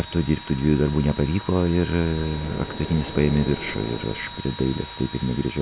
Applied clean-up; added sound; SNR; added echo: none; Engine / Drill + Car; 13 dB; none.